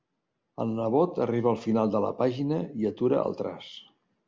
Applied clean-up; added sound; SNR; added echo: none; none; none; none.